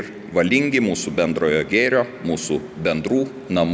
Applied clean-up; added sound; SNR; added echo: none; none; none; none.